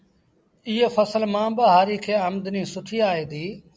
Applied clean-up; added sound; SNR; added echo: none; none; none; none.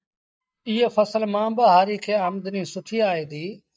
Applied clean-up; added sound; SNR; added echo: neural mask model DeepFilterNet 3.